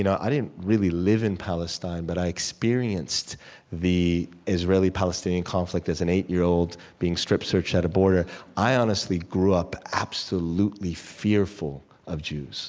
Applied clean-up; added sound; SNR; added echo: none; none; none; none.